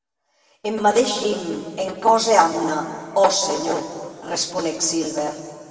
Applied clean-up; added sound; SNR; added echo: none; none; none; reverberation time 1.9 s.